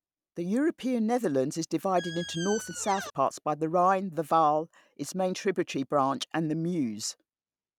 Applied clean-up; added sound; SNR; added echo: none; Squeak; 11 dB; none.